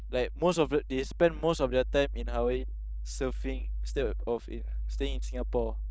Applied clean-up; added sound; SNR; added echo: neural diffusion model UNIVERSE++.